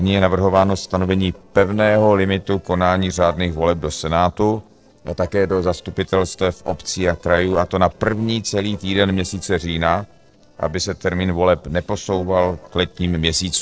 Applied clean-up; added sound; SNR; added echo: neural separator model SepFormer DNS4.